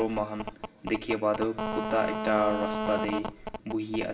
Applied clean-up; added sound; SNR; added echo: none; Telephone; 4 dB; reverberation time 0.8 s.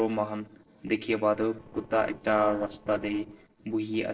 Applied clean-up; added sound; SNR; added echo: neural separator model SepFormer DNS4.